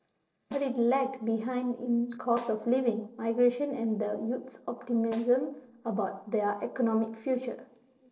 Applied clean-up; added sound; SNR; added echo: neural separator model SepFormer DNS4.